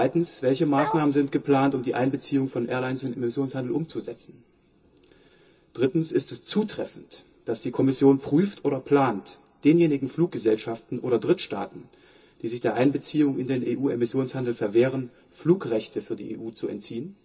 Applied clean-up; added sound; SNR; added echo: none; Bark; 5 dB; reverberation time 0.2 s.